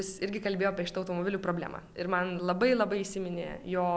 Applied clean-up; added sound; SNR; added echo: none; none; none; none.